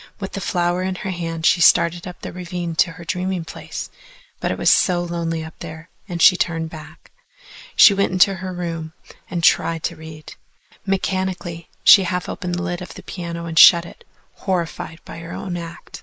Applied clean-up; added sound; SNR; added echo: neural mask model Resemble Enhance denoiser.